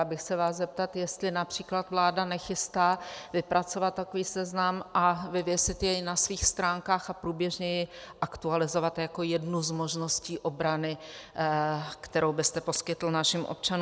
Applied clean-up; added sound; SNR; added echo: none; none; none; none.